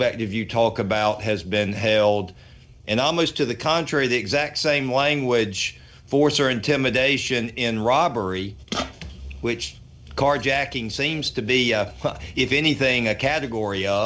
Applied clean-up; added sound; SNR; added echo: none; none; none; none.